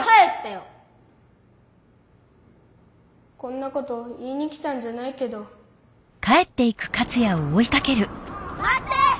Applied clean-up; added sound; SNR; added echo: none; none; none; none.